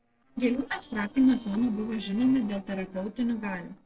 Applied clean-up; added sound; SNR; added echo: neural separator model SepFormer DNS4.